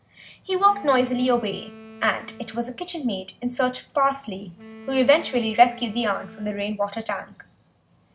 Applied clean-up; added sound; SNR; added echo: none; Wind instrument, woodwind instrument; 20 dB; none.